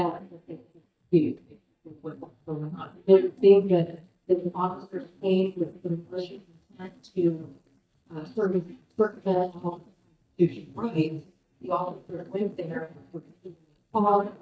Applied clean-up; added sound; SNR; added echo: neural mask model DeepFilterNet 3.